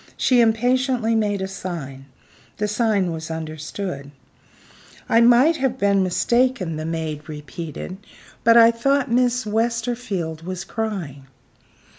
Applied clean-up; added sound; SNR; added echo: none; none; none; none.